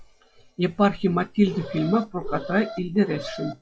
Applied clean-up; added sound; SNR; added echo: classical method log-MMSE.